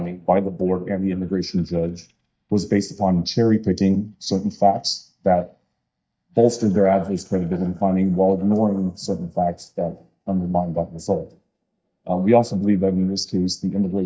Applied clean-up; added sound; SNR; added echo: neural mask model DeepFilterNet 3.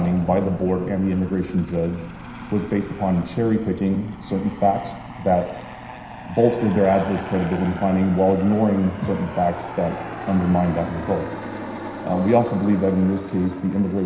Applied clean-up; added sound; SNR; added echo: none; Aircraft; 13 dB; reverberation time 0.9 s.